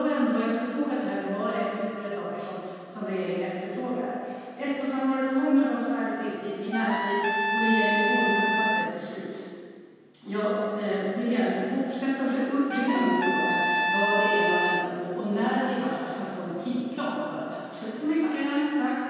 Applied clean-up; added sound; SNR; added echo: none; Trumpet; 0 dB; reverberation time 2.1 s.